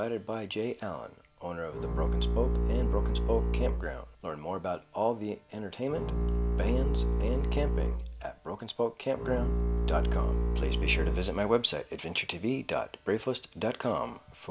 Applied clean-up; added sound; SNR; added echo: none; Bowed string instrument; -4 dB; none.